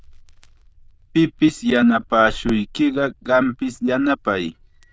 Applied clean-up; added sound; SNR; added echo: neural diffusion model UNIVERSE++.